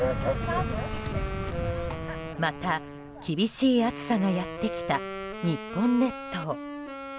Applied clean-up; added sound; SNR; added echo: none; Wind instrument, woodwind instrument; 9 dB; none.